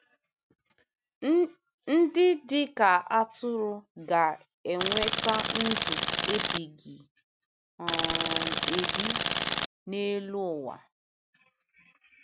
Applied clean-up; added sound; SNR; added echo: none; Tools; -1 dB; none.